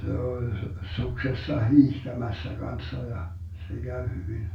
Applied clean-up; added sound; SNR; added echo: none; none; none; reverberation time 0.3 s.